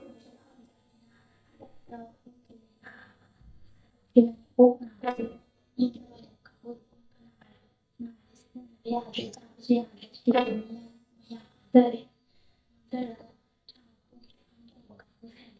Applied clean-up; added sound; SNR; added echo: neural mask model DeepFilterNet 3.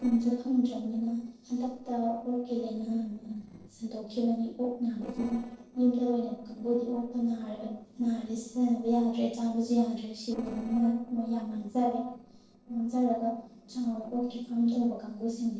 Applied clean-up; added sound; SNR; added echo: neural separator model SepFormer DNS4.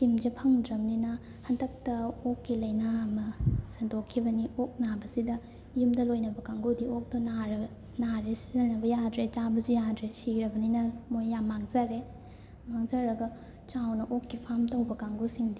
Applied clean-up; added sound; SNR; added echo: none; none; none; none.